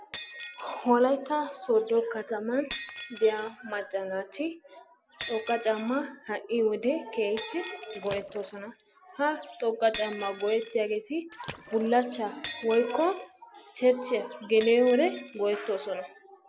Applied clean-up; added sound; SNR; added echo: none; Shatter + Water / Splash, splatter; 15 dB; none.